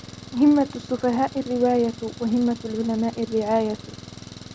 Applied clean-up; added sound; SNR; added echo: none; Engine; 16 dB; none.